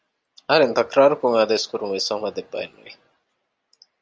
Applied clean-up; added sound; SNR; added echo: none; none; none; none.